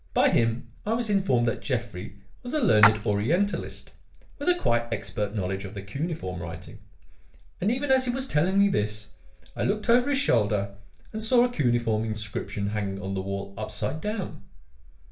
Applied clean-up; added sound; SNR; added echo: none; Splash, splatter; 2 dB; reverberation time 0.3 s.